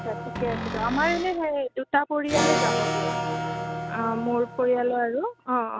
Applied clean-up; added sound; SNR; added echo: none; Cupboard open or close + Electric guitar / Acoustic guitar; 3 dB; none.